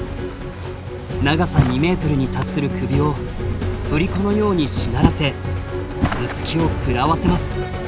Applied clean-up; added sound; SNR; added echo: none; none; none; none.